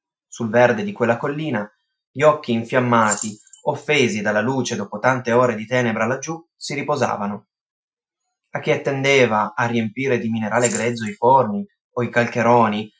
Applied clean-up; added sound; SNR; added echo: classical method Wiener filter.